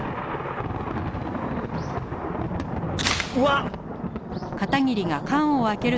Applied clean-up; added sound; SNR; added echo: none; Thunder; 2 dB; none.